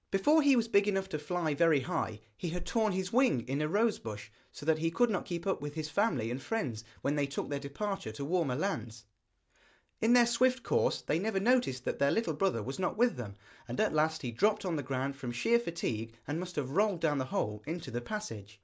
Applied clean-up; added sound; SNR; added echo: none; none; none; none.